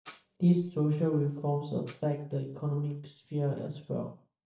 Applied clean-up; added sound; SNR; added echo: neural mask model DeepFilterNet 3.